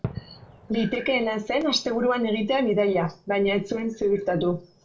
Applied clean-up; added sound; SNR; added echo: none; Fireworks; 18 dB; reverberation time 0.3 s.